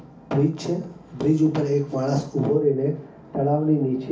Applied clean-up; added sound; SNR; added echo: none; none; none; reverberation time 0.4 s.